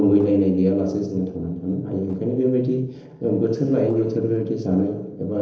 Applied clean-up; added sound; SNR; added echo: neural separator model SepFormer DNS4.